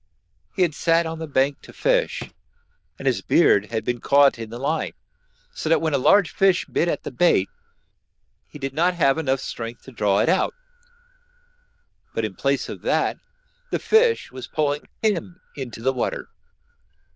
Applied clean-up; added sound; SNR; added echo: neural diffusion model UNIVERSE++.